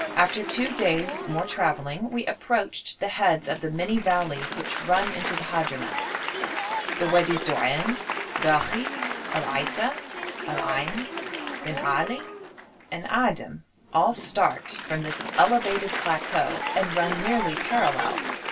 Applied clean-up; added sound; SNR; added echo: none; Applause; 5 dB; reverberation time 0.2 s.